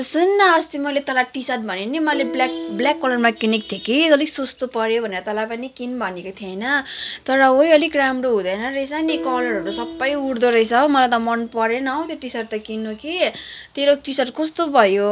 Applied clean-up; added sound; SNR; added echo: none; Piano; 14 dB; none.